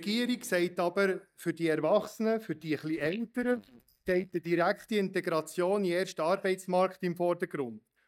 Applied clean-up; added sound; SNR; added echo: neural mask model DeepFilterNet 3.